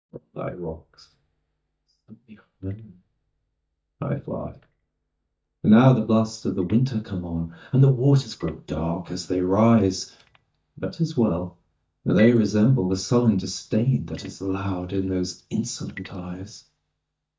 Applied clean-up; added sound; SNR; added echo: neural mask model DeepFilterNet 3.